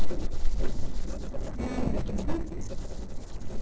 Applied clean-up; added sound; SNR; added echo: neural separator model SepFormer DNS4.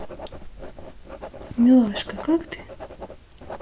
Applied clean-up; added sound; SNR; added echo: none; Writing; 14 dB; none.